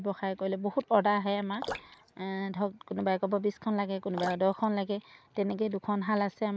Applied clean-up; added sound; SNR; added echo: neural mask model Resemble Enhance denoiser.